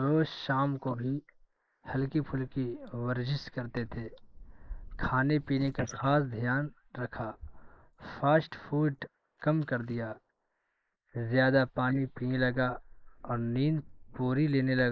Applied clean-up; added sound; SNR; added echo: neural mask model Resemble Enhance denoiser.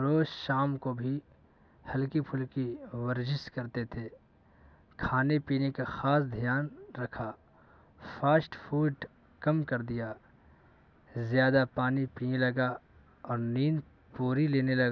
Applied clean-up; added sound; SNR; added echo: none; none; none; none.